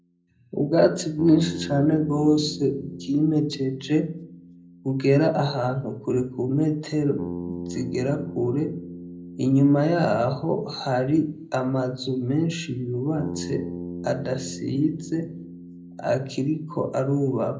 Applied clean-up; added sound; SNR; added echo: none; Bass guitar; 13 dB; reverberation time 0.4 s.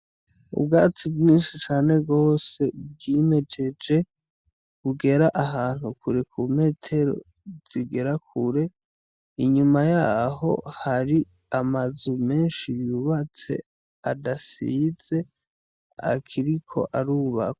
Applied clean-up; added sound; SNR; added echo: none; none; none; none.